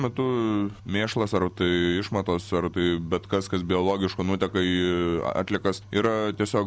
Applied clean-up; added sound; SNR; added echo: none; none; none; none.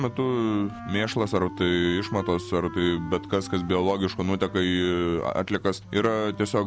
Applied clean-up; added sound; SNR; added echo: none; Wind instrument, woodwind instrument; 16 dB; none.